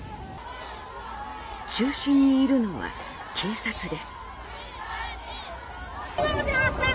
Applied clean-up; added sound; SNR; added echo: none; none; none; none.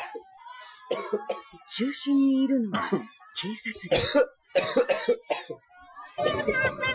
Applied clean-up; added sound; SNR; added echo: classical method Wiener filter.